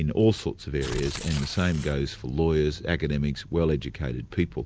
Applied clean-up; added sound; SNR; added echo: none; Tearing; 12 dB; none.